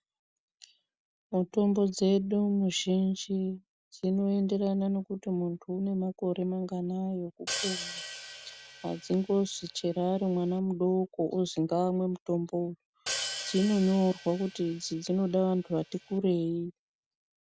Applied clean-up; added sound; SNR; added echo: none; Hi-hat; 11 dB; none.